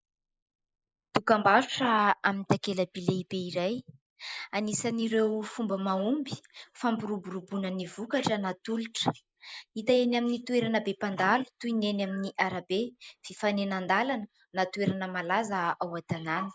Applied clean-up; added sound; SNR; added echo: neural mask model Resemble Enhance denoiser.